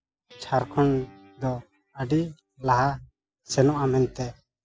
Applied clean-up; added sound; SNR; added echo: classical method spectral subtraction.